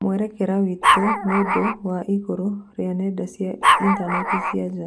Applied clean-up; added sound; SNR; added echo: none; Dog; -3 dB; none.